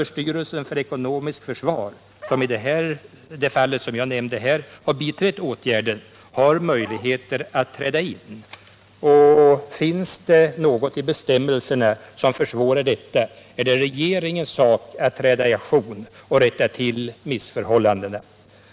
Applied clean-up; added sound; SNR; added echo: none; Bark; 17 dB; none.